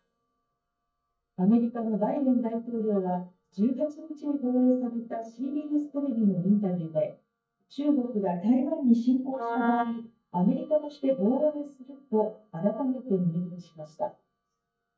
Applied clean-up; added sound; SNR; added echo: neural mask model DeepFilterNet 3.